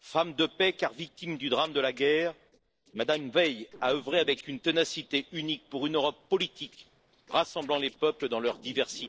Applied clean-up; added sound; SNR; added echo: neural separator model SepFormer DNS4.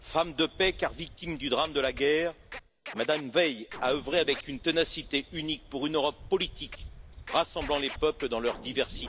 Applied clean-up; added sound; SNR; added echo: none; Scratching (performance technique) + Waves, surf; 15 dB; none.